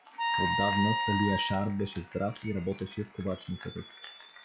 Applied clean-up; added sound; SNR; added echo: classical method log-MMSE.